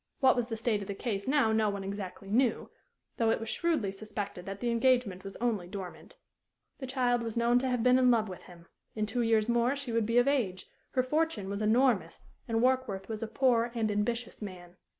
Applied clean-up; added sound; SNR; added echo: none; none; none; none.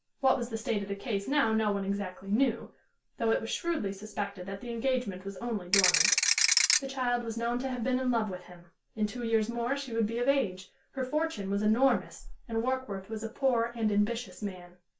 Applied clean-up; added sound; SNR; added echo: none; Ratchet, pawl / Percussion; -5 dB; reverberation time 0.2 s.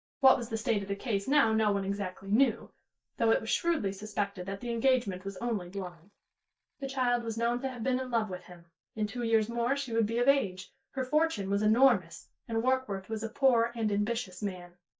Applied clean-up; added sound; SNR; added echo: neural mask model DeepFilterNet 3.